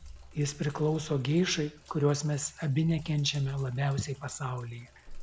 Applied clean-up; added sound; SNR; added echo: none; Sink (filling or washing); 19 dB; none.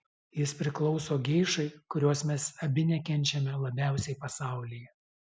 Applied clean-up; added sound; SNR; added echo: none; none; none; none.